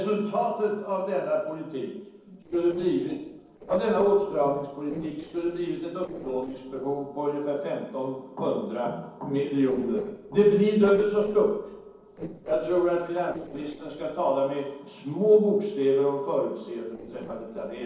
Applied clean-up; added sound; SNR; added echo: neural separator model SepFormer DNS4.